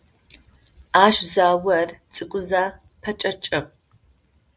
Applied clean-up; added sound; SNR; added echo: none; none; none; none.